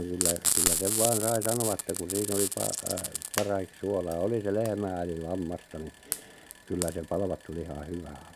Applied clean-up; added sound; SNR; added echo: none; Frying (food); 2 dB; none.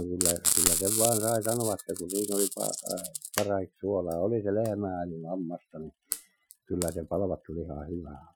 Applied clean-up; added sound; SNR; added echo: classical method Wiener filter.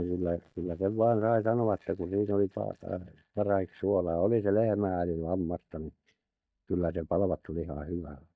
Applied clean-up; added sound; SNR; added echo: neural mask model DeepFilterNet 3.